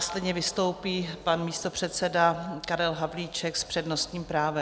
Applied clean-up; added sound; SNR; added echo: none; none; none; none.